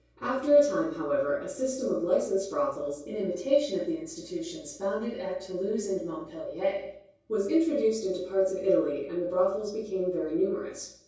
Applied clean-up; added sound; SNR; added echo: none; none; none; reverberation time 0.6 s.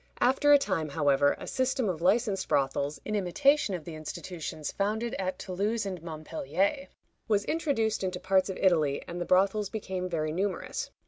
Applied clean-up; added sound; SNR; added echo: none; none; none; none.